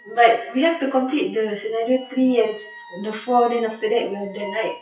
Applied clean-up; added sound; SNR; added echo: classical method WPE with log-MMSE.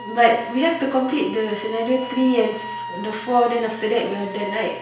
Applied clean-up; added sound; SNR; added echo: none; Wind instrument, woodwind instrument; 14 dB; reverberation time 0.5 s.